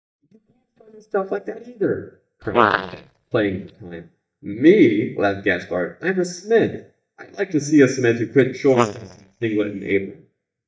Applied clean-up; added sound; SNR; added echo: neural mask model DeepFilterNet 3.